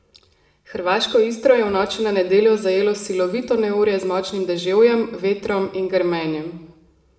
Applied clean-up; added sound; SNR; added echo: none; none; none; reverberation time 0.7 s.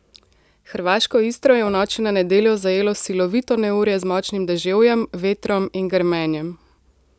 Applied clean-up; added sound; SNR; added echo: none; none; none; none.